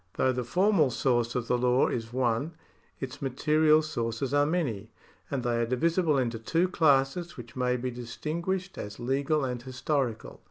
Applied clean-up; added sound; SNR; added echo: none; none; none; none.